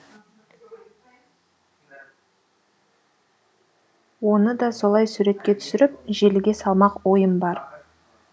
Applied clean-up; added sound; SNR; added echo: none; none; none; none.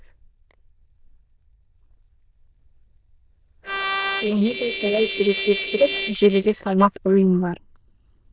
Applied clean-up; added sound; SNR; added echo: neural diffusion model UNIVERSE++.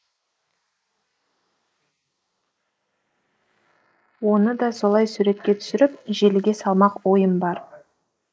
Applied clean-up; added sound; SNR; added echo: neural mask model Resemble Enhance denoiser.